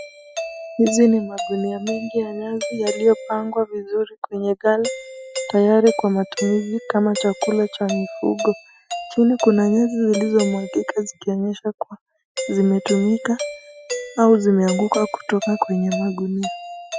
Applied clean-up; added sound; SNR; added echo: classical method Wiener filter.